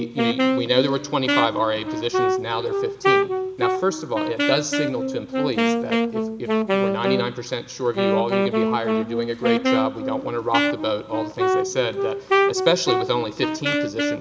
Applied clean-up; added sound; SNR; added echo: none; Wind instrument, woodwind instrument; -3 dB; none.